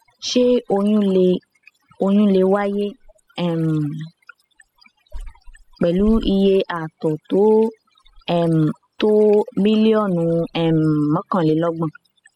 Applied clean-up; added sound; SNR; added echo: classical method spectral subtraction.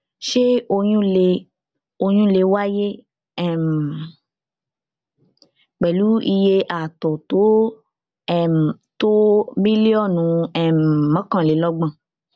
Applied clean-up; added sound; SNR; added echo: none; none; none; none.